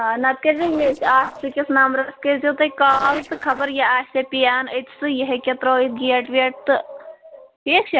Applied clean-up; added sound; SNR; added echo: neural separator model SepFormer DNS4.